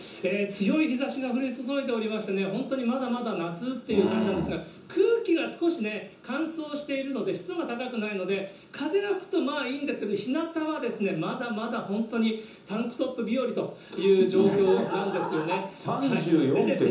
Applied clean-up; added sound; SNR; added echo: none; none; none; reverberation time 0.6 s.